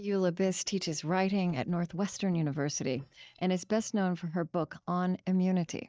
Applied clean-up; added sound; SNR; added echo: neural mask model DeepFilterNet 3.